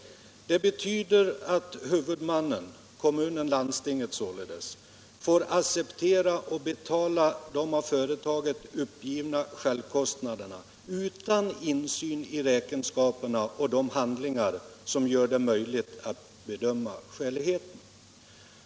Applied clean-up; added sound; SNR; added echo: none; none; none; none.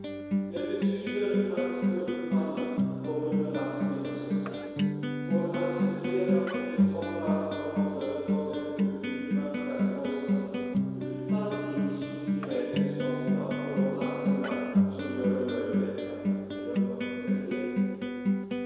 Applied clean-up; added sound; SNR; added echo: none; Acoustic guitar; -4 dB; reverberation time 2.2 s.